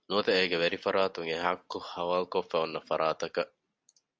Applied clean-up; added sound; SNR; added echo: none; none; none; none.